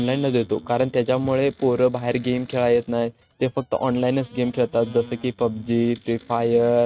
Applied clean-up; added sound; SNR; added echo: neural mask model RNNoise.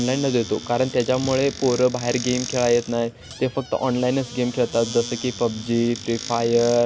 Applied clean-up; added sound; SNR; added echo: none; Squeak / Cupboard open or close; 13 dB; none.